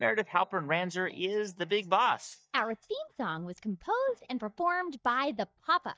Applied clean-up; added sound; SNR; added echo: neural mask model DeepFilterNet 3.